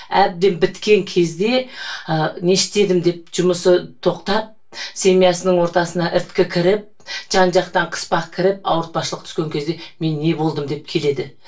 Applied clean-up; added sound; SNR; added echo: none; none; none; reverberation time 0.2 s.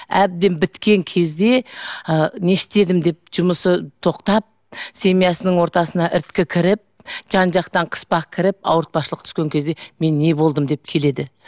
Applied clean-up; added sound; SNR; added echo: none; none; none; none.